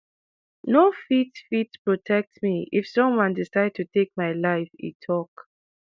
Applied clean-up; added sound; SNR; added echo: none; none; none; none.